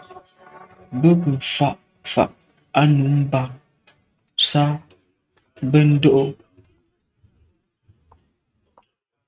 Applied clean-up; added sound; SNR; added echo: neural mask model RNNoise.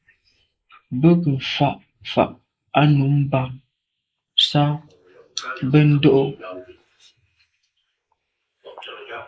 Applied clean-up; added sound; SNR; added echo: neural mask model Resemble Enhance denoiser.